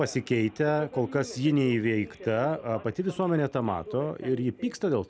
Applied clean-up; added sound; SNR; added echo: none; Subway, metro, underground; 17 dB; none.